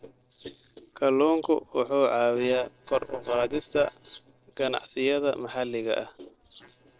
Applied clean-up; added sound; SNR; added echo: neural separator model SepFormer DNS4.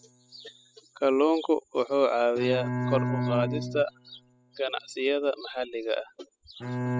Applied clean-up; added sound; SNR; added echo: classical method spectral subtraction.